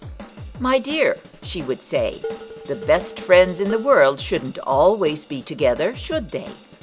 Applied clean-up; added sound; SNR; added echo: none; Drum / Drum kit + Dishes, pots, and pans; 15 dB; none.